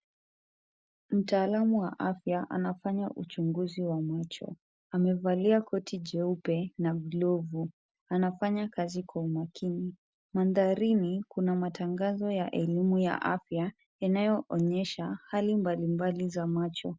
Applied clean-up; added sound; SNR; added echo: none; none; none; none.